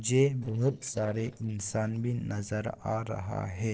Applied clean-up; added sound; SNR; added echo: neural separator model SepFormer DNS4.